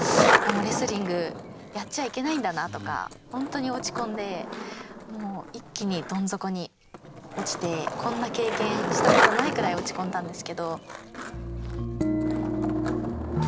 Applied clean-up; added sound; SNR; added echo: none; Skateboard; -1 dB; none.